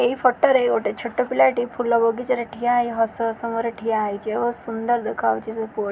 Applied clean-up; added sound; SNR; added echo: none; none; none; none.